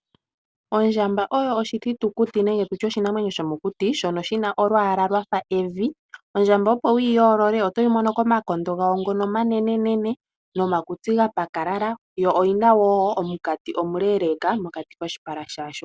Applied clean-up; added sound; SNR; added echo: none; none; none; none.